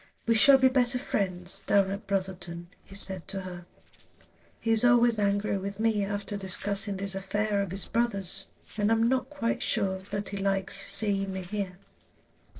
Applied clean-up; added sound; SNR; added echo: neural separator model SepFormer DNS4.